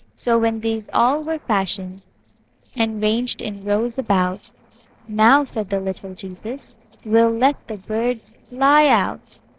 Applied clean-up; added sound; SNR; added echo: neural separator model SepFormer DNS4.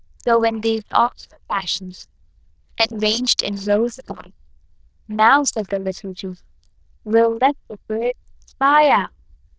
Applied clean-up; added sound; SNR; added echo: neural diffusion model UNIVERSE++.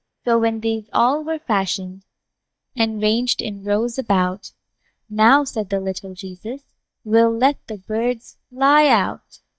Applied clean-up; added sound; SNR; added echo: neural mask model DeepFilterNet 3.